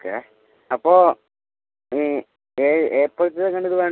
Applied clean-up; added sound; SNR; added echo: none; none; none; none.